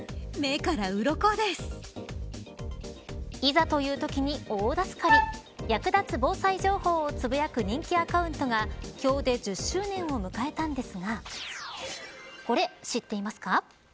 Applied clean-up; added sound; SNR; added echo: none; Wind instrument, woodwind instrument; -3 dB; none.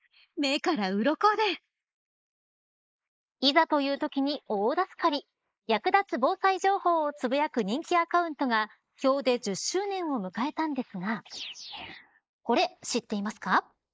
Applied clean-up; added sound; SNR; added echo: neural mask model Resemble Enhance denoiser.